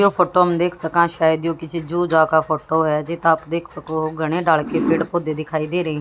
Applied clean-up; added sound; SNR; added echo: none; none; none; none.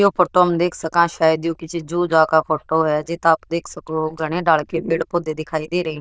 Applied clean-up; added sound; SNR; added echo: neural diffusion model UNIVERSE++.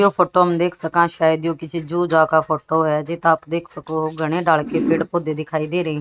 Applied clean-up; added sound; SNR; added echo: neural mask model RNNoise.